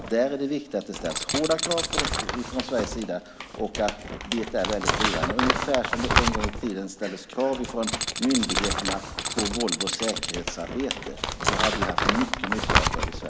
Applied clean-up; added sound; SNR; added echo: none; Crumpling, crinkling + Tools; -1 dB; none.